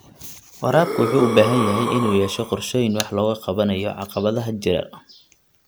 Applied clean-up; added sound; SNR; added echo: none; Breathing; 6 dB; none.